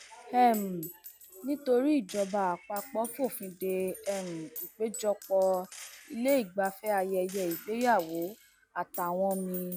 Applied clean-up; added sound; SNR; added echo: none; Gunshot, gunfire; 16 dB; none.